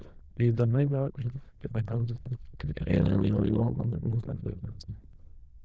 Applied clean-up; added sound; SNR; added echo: neural diffusion model UNIVERSE++.